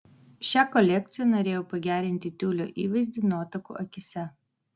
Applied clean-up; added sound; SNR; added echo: none; none; none; none.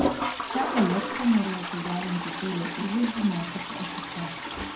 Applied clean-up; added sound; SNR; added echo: none; Toilet flush; 3 dB; reverberation time 0.5 s.